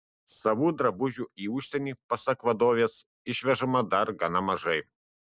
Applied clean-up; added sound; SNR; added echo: none; none; none; none.